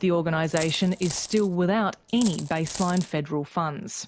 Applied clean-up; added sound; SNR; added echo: none; Coin (dropping); 14 dB; none.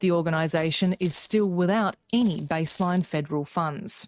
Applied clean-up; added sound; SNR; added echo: neural mask model RNNoise.